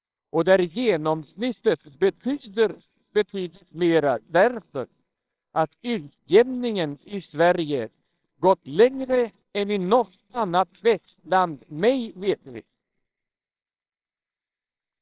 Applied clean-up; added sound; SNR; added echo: neural separator model SepFormer WHAMR!.